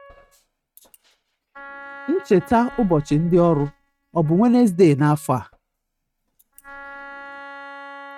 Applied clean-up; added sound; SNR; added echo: neural mask model RNNoise.